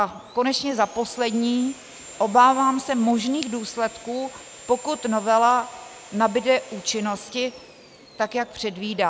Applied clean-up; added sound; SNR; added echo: none; Sawing; 20 dB; none.